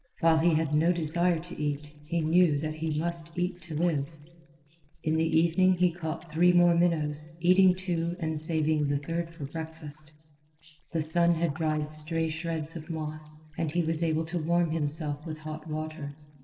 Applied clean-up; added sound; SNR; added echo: neural separator model SepFormer DNS4.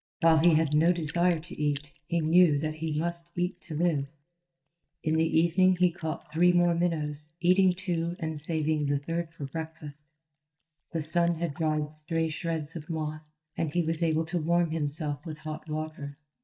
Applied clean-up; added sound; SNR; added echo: neural mask model DeepFilterNet 3.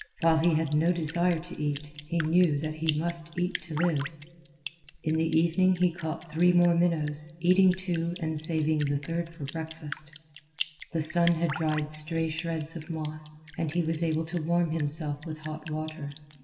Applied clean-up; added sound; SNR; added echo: none; Drip; 13 dB; reverberation time 1.4 s.